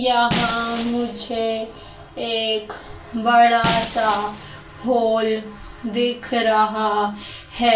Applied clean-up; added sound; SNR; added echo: none; Shatter; 12 dB; reverberation time 0.3 s.